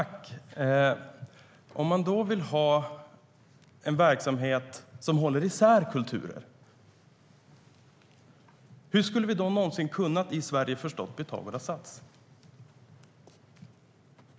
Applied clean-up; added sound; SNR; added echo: none; none; none; none.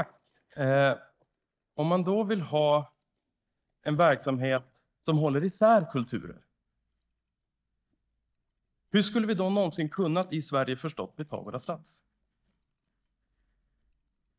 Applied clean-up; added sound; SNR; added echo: neural mask model DeepFilterNet 3.